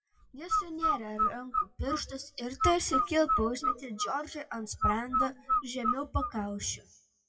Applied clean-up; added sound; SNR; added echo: classical method WPE with log-MMSE.